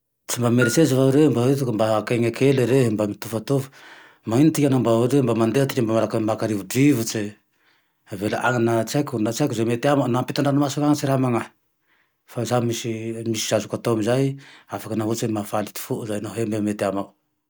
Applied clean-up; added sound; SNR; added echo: none; Bell; 15 dB; none.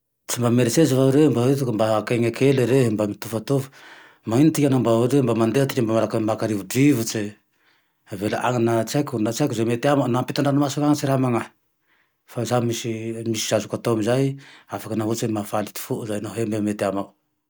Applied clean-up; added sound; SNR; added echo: none; none; none; none.